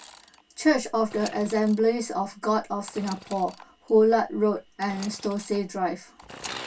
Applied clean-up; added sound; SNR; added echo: none; Sawing / Engine; 19 dB; reverberation time 0.1 s.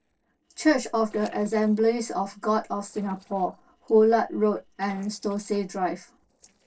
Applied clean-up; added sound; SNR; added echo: neural separator model SepFormer DNS4.